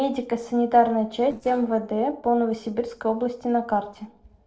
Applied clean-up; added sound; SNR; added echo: neural separator model SepFormer DNS4.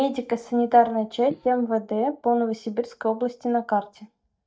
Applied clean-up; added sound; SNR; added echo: neural mask model DeepFilterNet 3.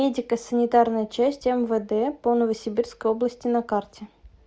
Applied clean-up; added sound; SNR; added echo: none; none; none; none.